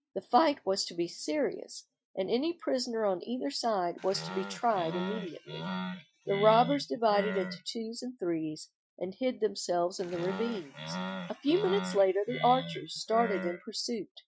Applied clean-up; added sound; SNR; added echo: classical method Wiener filter.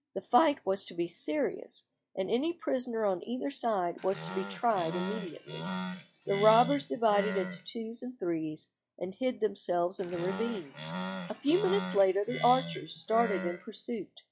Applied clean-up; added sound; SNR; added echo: classical method log-MMSE.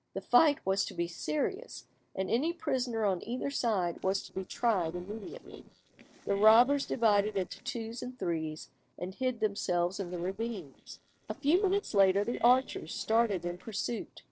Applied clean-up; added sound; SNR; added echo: neural separator model SepFormer DNS4.